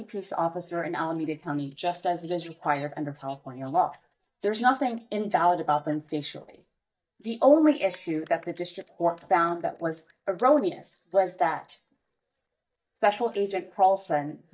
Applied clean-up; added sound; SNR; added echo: neural mask model DeepFilterNet 3.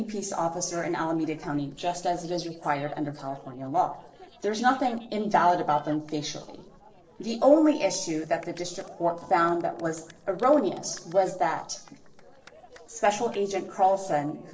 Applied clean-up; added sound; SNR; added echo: neural separator model SepFormer DNS4.